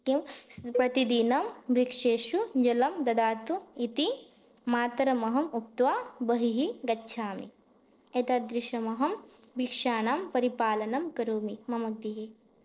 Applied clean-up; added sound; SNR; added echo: neural separator model SepFormer DNS4.